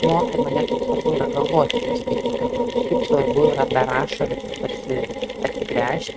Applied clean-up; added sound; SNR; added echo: neural mask model RNNoise.